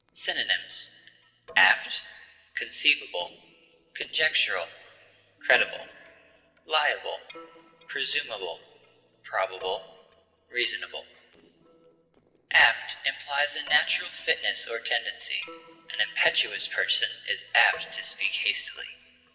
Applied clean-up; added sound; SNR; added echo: neural separator model SepFormer DNS4.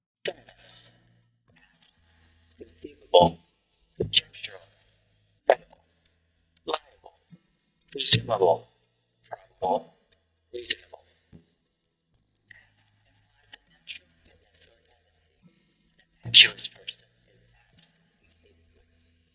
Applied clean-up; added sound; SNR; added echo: neural mask model DeepFilterNet 3.